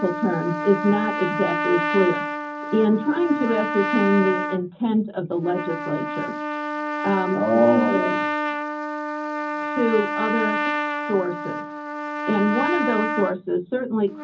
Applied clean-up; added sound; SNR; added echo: none; Trumpet; 3 dB; reverberation time 0.4 s.